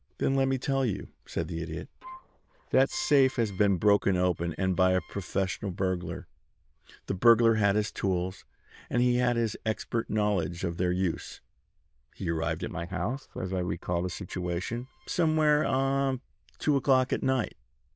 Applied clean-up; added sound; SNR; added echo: neural diffusion model UNIVERSE++.